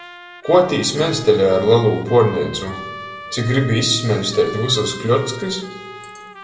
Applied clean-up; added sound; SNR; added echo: none; Trumpet; 17 dB; reverberation time 1.1 s.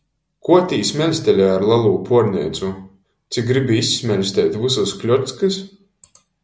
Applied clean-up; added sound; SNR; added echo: none; none; none; none.